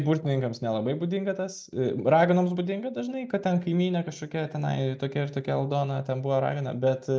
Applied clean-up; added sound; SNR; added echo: none; none; none; none.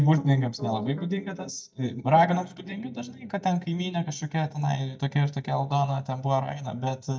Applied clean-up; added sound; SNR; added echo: neural mask model DeepFilterNet 3.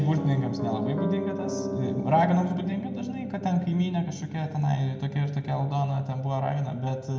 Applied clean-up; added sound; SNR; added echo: none; Piano; 7 dB; reverberation time 1.3 s.